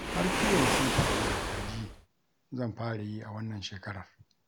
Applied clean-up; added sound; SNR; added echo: none; Waves, surf; -2 dB; none.